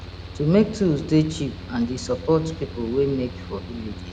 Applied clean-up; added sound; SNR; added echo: none; Mechanical fan; 12 dB; none.